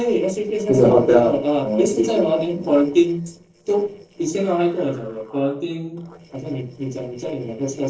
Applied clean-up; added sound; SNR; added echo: neural separator model SepFormer DNS4.